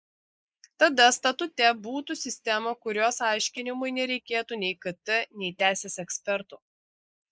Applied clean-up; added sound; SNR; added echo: neural mask model Resemble Enhance denoiser.